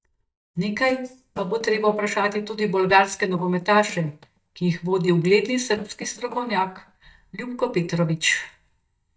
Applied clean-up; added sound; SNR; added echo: neural mask model DeepFilterNet 3.